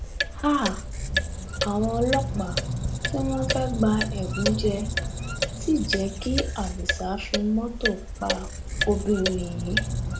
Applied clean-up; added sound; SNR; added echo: none; Squeak + Clock; 1 dB; none.